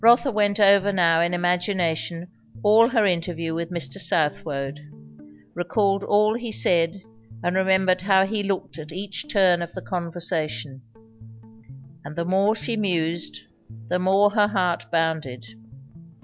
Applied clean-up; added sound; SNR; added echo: none; Guitar; 20 dB; none.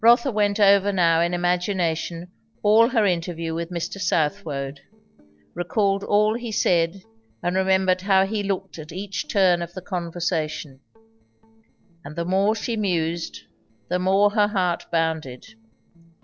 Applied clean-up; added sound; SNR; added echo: neural separator model SepFormer DNS4.